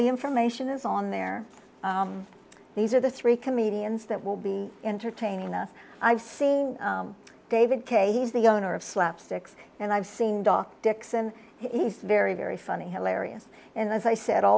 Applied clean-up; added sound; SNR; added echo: none; none; none; none.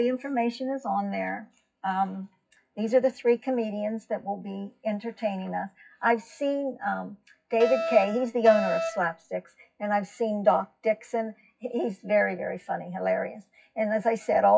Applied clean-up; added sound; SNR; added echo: classical method WPE with log-MMSE.